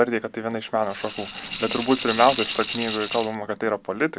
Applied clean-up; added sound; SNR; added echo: none; Rattle (instrument); 8 dB; none.